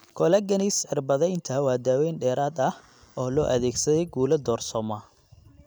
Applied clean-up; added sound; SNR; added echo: none; none; none; none.